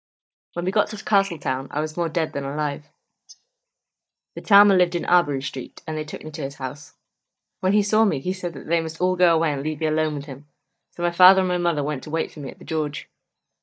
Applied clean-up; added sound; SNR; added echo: neural mask model DeepFilterNet 3.